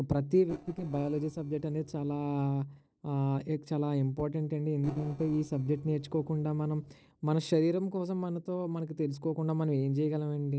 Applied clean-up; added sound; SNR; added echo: neural separator model SepFormer DNS4.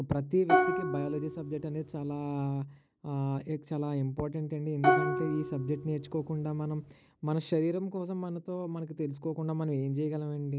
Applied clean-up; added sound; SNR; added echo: none; Plucked string instrument; -1 dB; none.